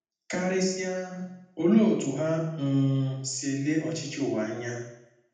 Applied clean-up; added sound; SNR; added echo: none; none; none; reverberation time 0.8 s.